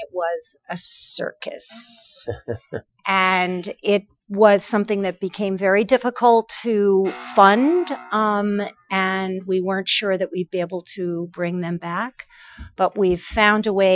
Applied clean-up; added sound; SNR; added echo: classical method Wiener filter.